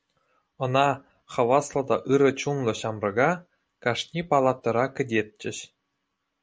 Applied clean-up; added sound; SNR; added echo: none; none; none; none.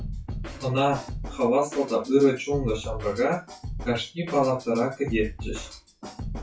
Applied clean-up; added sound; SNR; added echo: classical method WPE with log-MMSE.